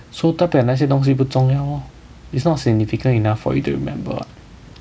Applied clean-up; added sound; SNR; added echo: none; none; none; none.